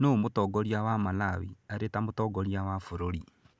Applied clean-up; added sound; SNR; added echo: none; none; none; none.